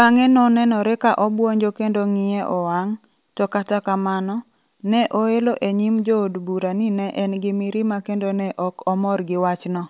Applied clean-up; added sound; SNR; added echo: none; none; none; none.